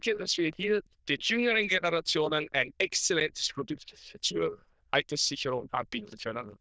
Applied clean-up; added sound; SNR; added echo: neural diffusion model UNIVERSE++.